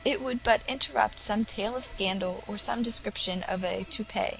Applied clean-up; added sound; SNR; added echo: none; Sawing; 18 dB; none.